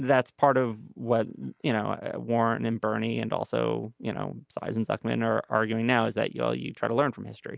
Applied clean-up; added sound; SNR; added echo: neural mask model Resemble Enhance denoiser.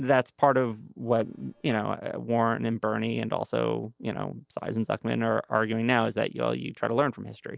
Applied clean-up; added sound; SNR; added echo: neural separator model SepFormer DNS4.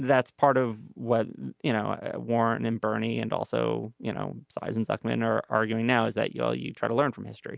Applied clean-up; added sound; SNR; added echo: none; none; none; none.